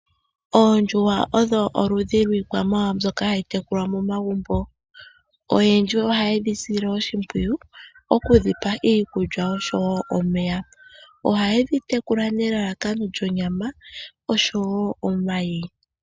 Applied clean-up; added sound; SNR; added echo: none; none; none; none.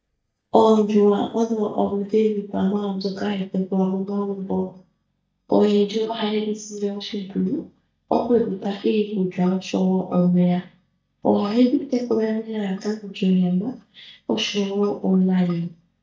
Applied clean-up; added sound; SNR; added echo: neural mask model DeepFilterNet 3.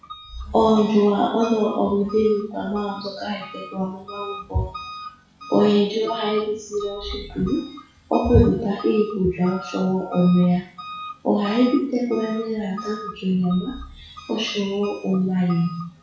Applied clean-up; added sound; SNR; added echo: classical method WPE with log-MMSE.